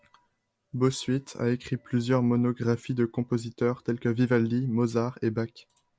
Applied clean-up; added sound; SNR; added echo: none; none; none; none.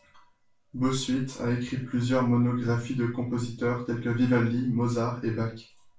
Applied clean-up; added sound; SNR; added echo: none; none; none; reverberation time 0.3 s.